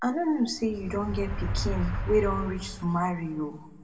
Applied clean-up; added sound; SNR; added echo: none; Motor vehicle (road); 5 dB; reverberation time 1.7 s.